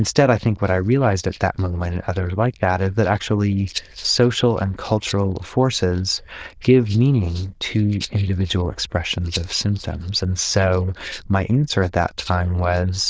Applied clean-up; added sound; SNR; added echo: neural diffusion model UNIVERSE++.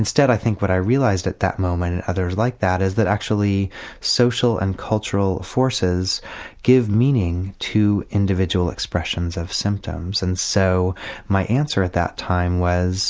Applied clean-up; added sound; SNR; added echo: none; none; none; none.